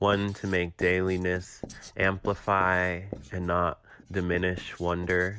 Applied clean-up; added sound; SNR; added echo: none; Writing; 17 dB; none.